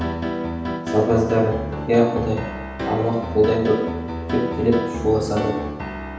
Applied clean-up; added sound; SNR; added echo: none; Piano; 5 dB; reverberation time 0.9 s.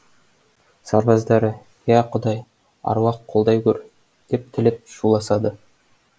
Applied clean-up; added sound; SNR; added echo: none; none; none; none.